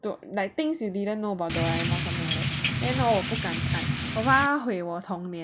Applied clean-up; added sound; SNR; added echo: none; Drip / Rain; -1 dB; none.